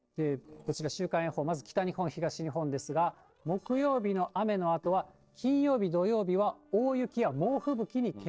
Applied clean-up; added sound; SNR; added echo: neural separator model SepFormer DNS4.